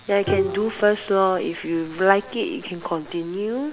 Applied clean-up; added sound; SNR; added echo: none; Bowed string instrument; 8 dB; none.